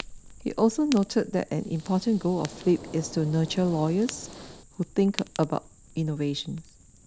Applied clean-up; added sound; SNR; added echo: none; Fire + Hiss; 16 dB; none.